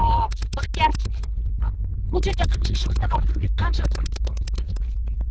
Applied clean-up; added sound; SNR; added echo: neural diffusion model UNIVERSE++.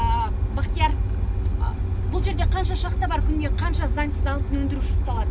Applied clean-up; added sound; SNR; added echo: none; none; none; none.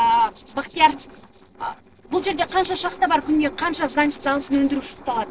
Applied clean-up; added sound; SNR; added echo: neural separator model SepFormer DNS4.